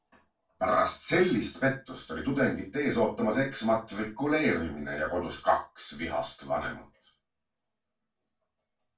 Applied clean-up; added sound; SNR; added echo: none; none; none; reverberation time 0.2 s.